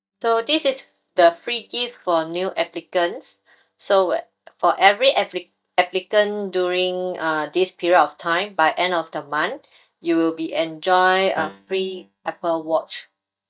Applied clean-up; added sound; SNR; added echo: neural mask model DeepFilterNet 3.